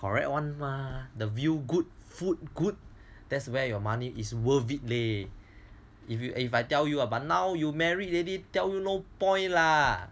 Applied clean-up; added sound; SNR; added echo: none; none; none; none.